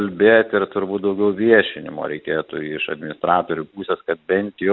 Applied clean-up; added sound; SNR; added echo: none; none; none; none.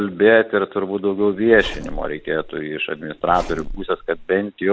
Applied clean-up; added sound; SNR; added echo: none; Zipper (clothing); 13 dB; none.